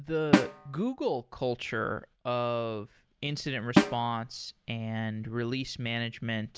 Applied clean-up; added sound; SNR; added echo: none; Snare drum; -3 dB; none.